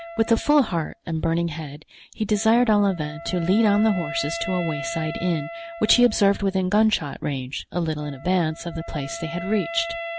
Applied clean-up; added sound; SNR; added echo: none; Wind instrument, woodwind instrument; 13 dB; none.